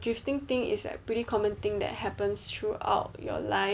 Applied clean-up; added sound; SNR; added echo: none; Motorcycle; 17 dB; none.